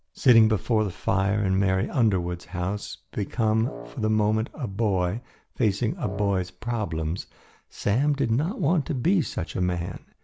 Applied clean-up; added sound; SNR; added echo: none; Wind instrument, woodwind instrument; 16 dB; none.